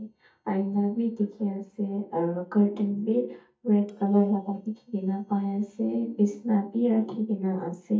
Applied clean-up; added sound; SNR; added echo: neural mask model DeepFilterNet 3.